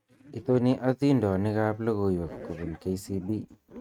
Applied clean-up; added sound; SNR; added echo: neural mask model RNNoise.